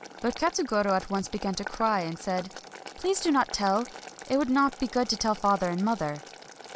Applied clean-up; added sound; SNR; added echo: none; Boiling; 16 dB; none.